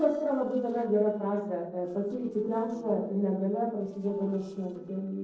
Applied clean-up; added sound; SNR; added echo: neural separator model SepFormer DNS4.